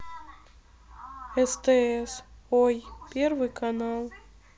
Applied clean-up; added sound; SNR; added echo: none; none; none; none.